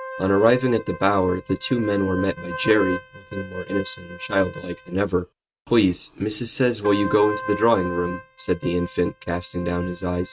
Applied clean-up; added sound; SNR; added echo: neural mask model RNNoise.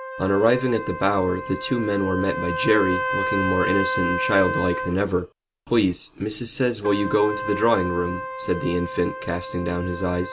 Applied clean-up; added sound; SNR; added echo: none; Trumpet; 6 dB; none.